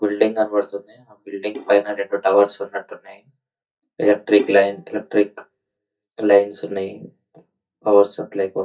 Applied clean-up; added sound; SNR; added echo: neural mask model DeepFilterNet 3.